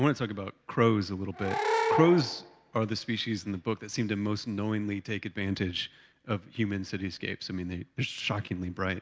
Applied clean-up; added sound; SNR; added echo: none; Animal / Brass instrument; 3 dB; none.